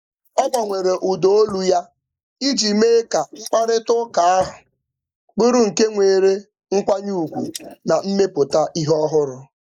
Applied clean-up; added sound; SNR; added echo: neural mask model Resemble Enhance denoiser.